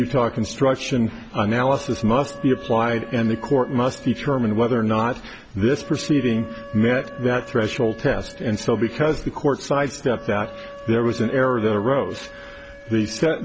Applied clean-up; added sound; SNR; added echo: none; Wind instrument, woodwind instrument; 18 dB; none.